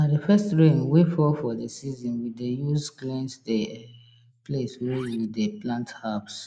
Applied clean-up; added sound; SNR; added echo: neural mask model Resemble Enhance denoiser.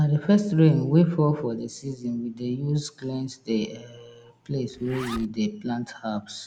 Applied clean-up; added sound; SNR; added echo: none; Zipper (clothing); 19 dB; none.